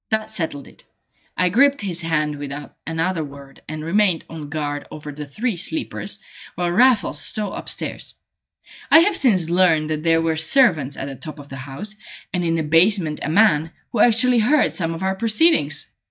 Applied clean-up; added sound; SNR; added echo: neural mask model DeepFilterNet 3.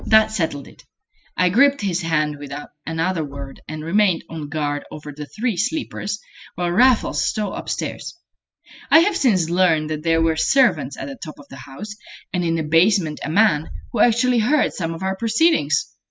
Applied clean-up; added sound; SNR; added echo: classical method spectral subtraction.